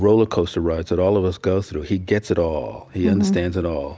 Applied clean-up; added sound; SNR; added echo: none; none; none; none.